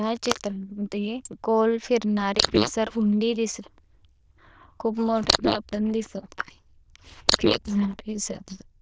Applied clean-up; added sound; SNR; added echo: neural diffusion model UNIVERSE++.